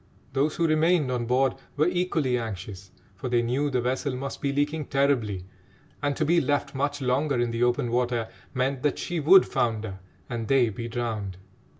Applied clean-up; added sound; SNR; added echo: none; none; none; none.